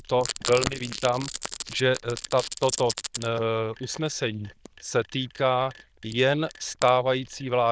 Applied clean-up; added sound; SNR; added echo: neural diffusion model UNIVERSE++.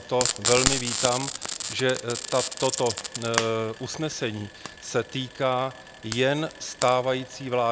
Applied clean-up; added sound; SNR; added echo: none; Frying (food); 5 dB; none.